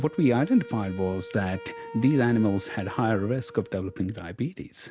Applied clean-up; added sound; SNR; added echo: none; Wind instrument, woodwind instrument; 17 dB; none.